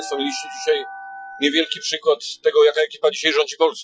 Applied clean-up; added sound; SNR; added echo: classical method Wiener filter.